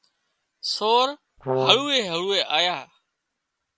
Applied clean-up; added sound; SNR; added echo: none; Brass instrument; 1 dB; none.